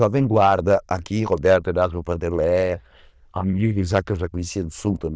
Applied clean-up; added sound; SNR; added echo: neural diffusion model UNIVERSE++.